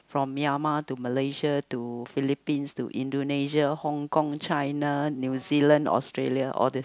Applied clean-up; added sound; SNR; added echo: none; none; none; none.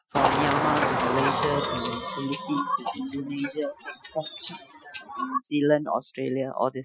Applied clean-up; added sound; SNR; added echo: classical method Wiener filter.